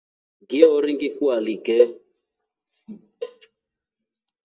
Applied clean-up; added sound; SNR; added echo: neural mask model DeepFilterNet 3.